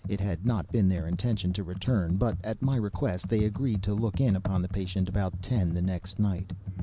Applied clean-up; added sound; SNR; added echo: none; Computer keyboard; 9 dB; none.